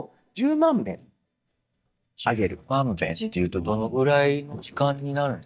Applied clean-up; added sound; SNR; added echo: neural mask model DeepFilterNet 3.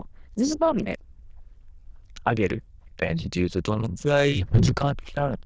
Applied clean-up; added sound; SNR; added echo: neural diffusion model UNIVERSE++.